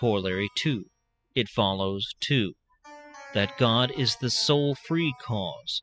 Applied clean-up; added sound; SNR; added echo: classical method spectral subtraction.